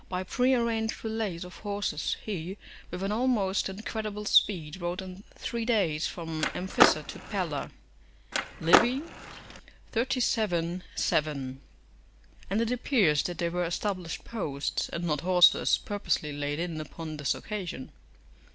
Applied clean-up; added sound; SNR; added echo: none; Skateboard; -2 dB; none.